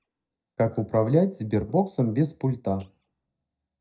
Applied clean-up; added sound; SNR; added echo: neural mask model DeepFilterNet 3.